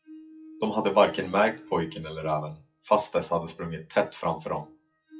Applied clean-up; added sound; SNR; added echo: classical method WPE with log-MMSE.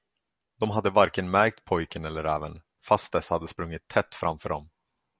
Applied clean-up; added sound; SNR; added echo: none; none; none; none.